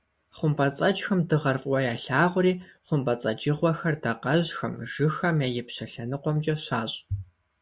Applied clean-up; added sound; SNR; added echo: none; none; none; none.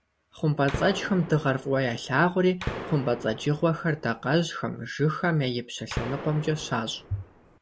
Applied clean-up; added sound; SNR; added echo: none; Gunshot, gunfire; 11 dB; none.